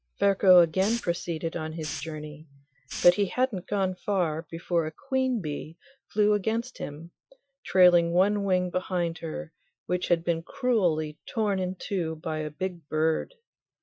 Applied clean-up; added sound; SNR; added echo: classical method Wiener filter.